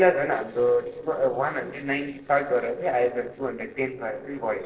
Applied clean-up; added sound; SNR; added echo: neural separator model SepFormer DNS4.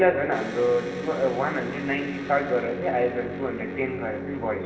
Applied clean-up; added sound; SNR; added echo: none; Electric guitar; 9 dB; reverberation time 1.4 s.